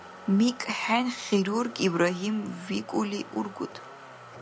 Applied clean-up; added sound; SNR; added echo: none; Motor vehicle (road); 17 dB; none.